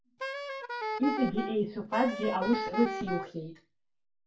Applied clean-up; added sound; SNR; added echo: none; Wind instrument, woodwind instrument; 4 dB; reverberation time 0.2 s.